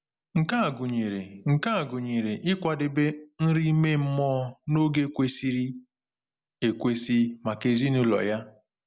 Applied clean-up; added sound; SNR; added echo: none; none; none; none.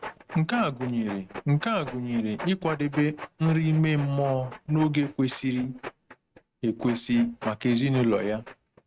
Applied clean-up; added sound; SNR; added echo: neural mask model RNNoise.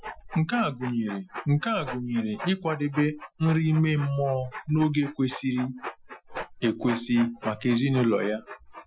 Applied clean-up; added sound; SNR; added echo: classical method Wiener filter.